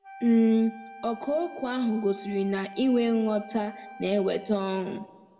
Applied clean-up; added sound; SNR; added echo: none; Wind instrument, woodwind instrument; 18 dB; reverberation time 1.1 s.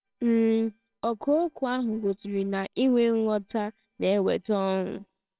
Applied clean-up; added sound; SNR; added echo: neural separator model SepFormer WHAMR!.